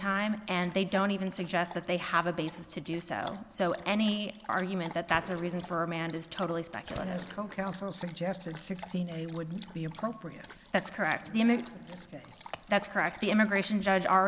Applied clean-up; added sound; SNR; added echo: none; Dog + Gunshot, gunfire; 18 dB; none.